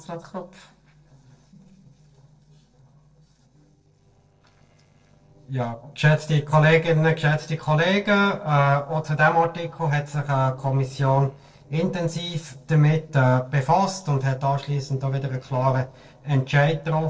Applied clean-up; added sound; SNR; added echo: neural separator model SepFormer DNS4.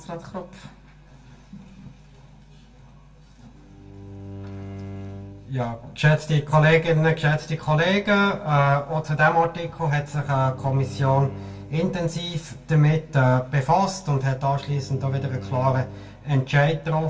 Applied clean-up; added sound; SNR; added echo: none; Bowed string instrument; 16 dB; reverberation time 0.2 s.